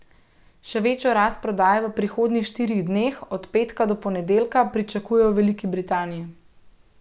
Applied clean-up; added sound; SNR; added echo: none; Whoosh, swoosh, swish; 18 dB; none.